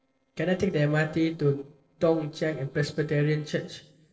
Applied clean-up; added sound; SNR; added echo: neural separator model SepFormer DNS4.